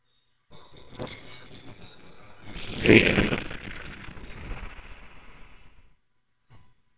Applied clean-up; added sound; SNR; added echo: neural separator model SepFormer WHAMR!.